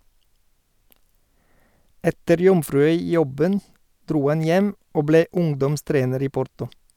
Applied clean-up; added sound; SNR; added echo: none; none; none; none.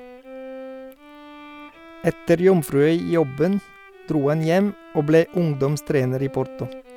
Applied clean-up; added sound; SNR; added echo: none; Bowed string instrument; 19 dB; none.